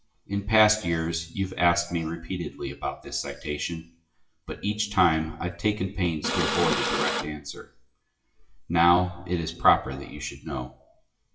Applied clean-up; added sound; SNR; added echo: classical method WPE with log-MMSE.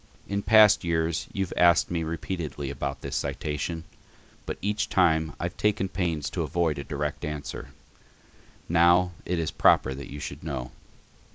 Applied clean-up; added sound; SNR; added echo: none; none; none; none.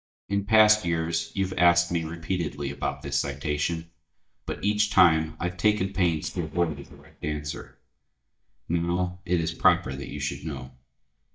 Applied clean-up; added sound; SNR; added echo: neural mask model DeepFilterNet 3.